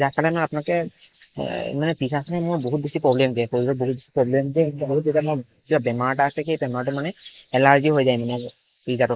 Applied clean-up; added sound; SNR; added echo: neural mask model Resemble Enhance denoiser.